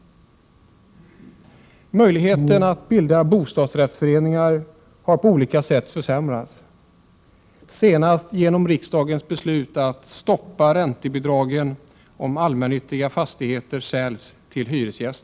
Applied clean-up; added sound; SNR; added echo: none; Brass instrument; 4 dB; none.